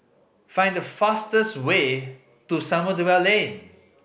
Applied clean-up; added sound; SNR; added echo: none; none; none; none.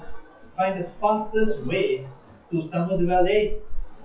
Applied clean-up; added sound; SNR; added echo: classical method WPE with log-MMSE.